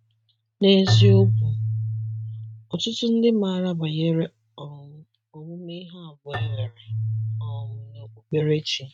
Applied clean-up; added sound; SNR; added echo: neural mask model RNNoise.